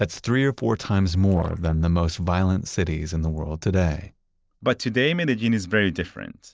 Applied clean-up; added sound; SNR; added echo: neural separator model SepFormer DNS4.